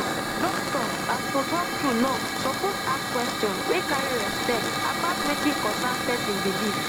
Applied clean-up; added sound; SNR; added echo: none; Hiss / Fire; -1 dB; none.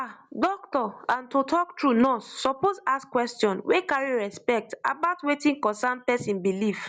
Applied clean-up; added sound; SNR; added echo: none; none; none; none.